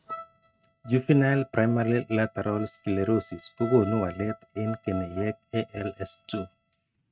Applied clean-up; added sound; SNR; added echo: neural mask model RNNoise.